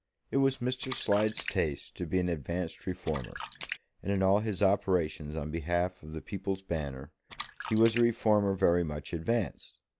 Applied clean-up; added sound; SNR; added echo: neural mask model Resemble Enhance denoiser.